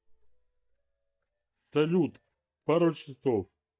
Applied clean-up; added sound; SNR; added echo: neural mask model DeepFilterNet 3.